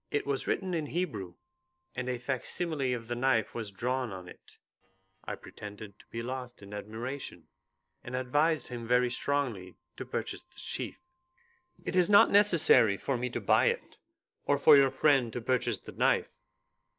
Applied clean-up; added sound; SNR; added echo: neural separator model SepFormer DNS4.